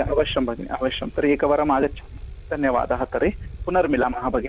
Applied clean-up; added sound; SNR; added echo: none; Bicycle; 13 dB; none.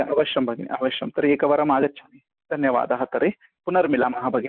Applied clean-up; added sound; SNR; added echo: none; none; none; none.